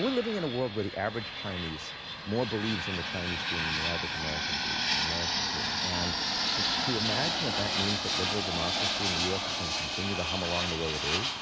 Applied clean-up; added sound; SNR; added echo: none; Fixed-wing aircraft, airplane; -3 dB; none.